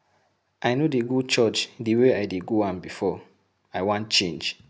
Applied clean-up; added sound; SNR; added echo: none; none; none; none.